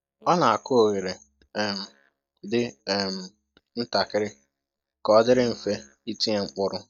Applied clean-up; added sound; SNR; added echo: neural mask model DeepFilterNet 3.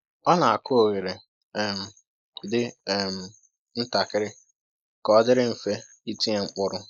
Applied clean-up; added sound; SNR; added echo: neural mask model Resemble Enhance denoiser.